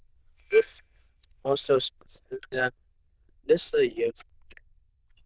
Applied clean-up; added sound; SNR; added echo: neural diffusion model UNIVERSE++.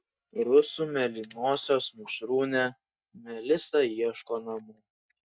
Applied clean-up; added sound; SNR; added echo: neural mask model DeepFilterNet 3.